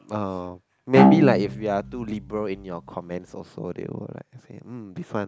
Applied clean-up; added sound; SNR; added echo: none; Bowed string instrument; -2 dB; none.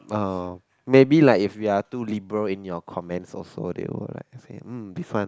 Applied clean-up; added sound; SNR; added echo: none; none; none; none.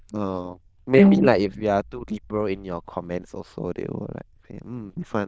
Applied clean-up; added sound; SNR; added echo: neural diffusion model UNIVERSE++.